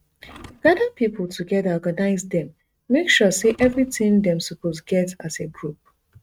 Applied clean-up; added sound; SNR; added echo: neural mask model RNNoise.